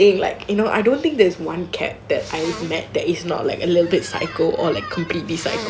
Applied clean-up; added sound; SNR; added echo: none; Squeak + Sneeze; 17 dB; none.